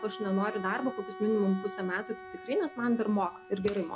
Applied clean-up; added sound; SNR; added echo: none; Bowed string instrument; 13 dB; none.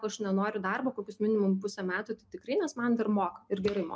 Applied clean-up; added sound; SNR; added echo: none; none; none; none.